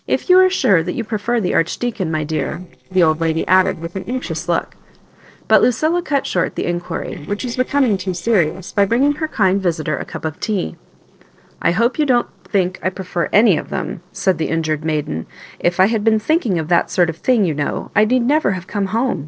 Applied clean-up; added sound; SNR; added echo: neural separator model SepFormer DNS4.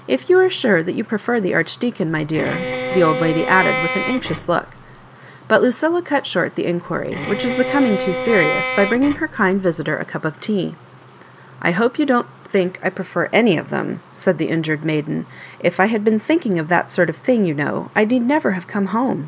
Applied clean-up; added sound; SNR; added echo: none; Bowed string instrument; 5 dB; none.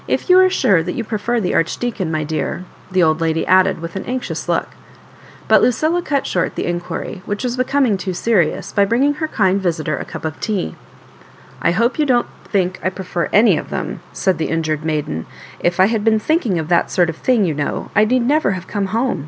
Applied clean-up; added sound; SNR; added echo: none; none; none; none.